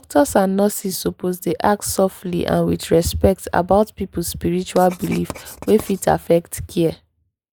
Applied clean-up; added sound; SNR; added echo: neural mask model Resemble Enhance denoiser.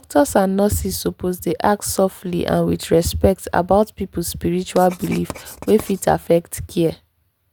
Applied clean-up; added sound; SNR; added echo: none; Writing; 19 dB; none.